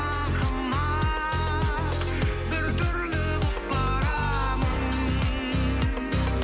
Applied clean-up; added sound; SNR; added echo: none; none; none; none.